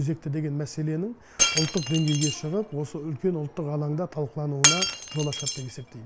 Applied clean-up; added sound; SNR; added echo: none; Shatter; 2 dB; none.